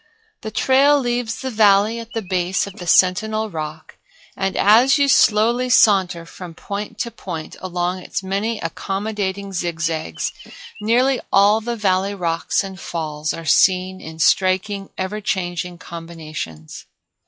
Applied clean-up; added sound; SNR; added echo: classical method log-MMSE.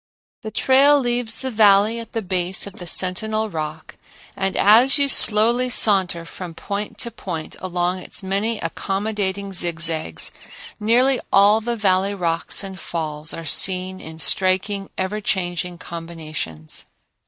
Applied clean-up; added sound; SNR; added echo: neural mask model DeepFilterNet 3.